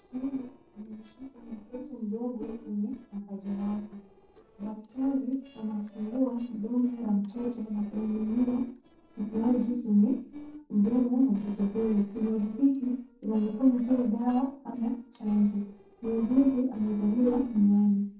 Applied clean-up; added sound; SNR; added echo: neural separator model SepFormer DNS4.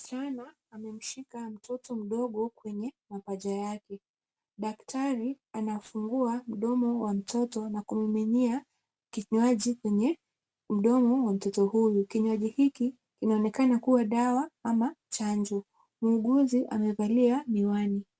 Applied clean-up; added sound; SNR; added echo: none; none; none; none.